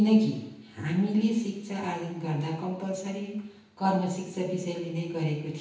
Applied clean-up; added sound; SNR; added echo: none; none; none; reverberation time 0.9 s.